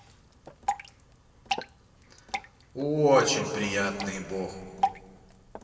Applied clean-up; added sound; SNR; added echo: none; Drip / Water; 7 dB; reverberation time 2.7 s.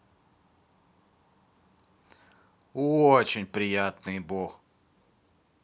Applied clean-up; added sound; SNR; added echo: none; none; none; none.